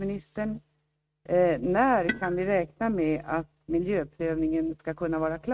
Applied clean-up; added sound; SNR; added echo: neural mask model RNNoise.